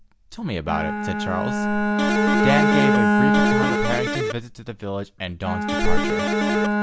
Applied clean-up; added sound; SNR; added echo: none; Bowed string instrument + Electric guitar; -5 dB; none.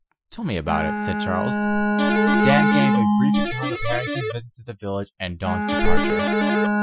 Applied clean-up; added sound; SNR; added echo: classical method Wiener filter.